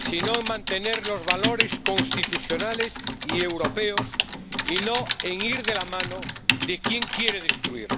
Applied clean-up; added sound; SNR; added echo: none; Typing; -2 dB; none.